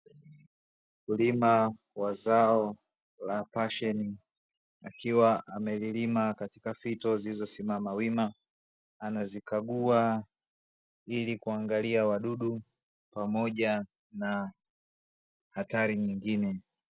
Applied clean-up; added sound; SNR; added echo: none; none; none; none.